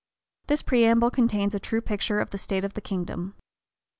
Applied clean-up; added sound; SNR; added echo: none; none; none; none.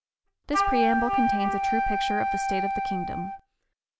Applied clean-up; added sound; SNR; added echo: none; Wind instrument, woodwind instrument; -4 dB; none.